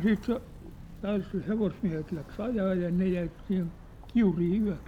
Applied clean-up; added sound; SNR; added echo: none; Walk, footsteps; 16 dB; none.